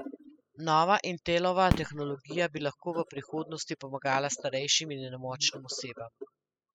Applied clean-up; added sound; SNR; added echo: classical method spectral subtraction.